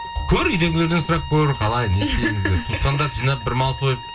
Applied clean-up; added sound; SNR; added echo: none; Bowed string instrument; 15 dB; reverberation time 0.2 s.